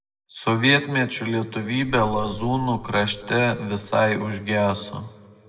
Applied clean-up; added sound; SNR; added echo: none; Boom; 17 dB; reverberation time 1.4 s.